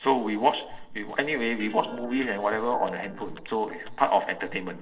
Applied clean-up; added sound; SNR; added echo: neural separator model SepFormer DNS4.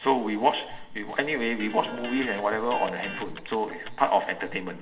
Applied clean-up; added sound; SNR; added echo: none; Electric guitar; 13 dB; reverberation time 1.0 s.